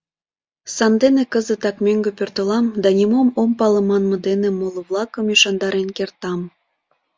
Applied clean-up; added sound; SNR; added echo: none; none; none; none.